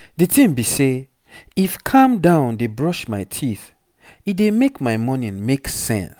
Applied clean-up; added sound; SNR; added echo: none; none; none; none.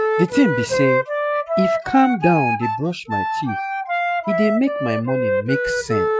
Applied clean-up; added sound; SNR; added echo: classical method Wiener filter.